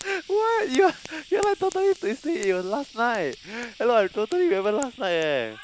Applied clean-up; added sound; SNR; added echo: none; Fire + Frying (food); 20 dB; none.